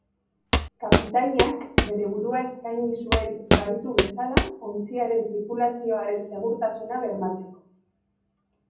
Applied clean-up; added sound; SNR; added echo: none; Walk, footsteps; -4 dB; reverberation time 0.6 s.